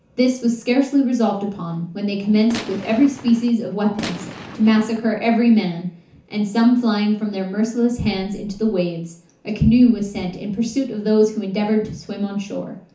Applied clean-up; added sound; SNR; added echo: none; Gunshot, gunfire; 14 dB; reverberation time 0.9 s.